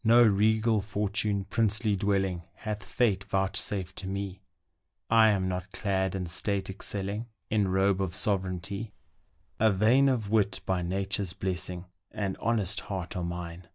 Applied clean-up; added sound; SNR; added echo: none; none; none; none.